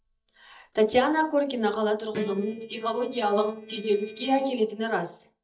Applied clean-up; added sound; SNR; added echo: neural mask model DeepFilterNet 3.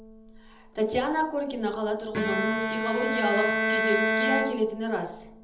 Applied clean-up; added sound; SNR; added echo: none; Bowed string instrument; 0 dB; reverberation time 1.2 s.